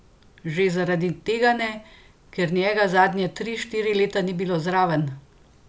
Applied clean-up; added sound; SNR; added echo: none; none; none; none.